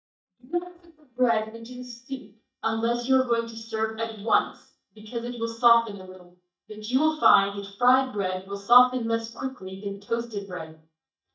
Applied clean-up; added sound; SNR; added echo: neural mask model DeepFilterNet 3.